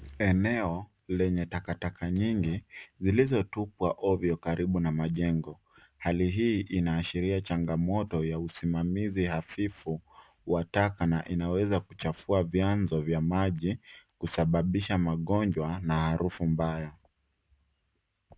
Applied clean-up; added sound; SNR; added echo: none; none; none; none.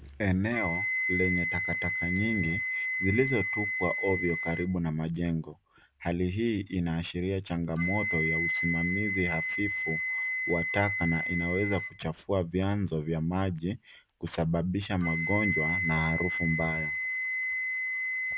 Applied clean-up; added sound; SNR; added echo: none; Wind instrument, woodwind instrument; 2 dB; none.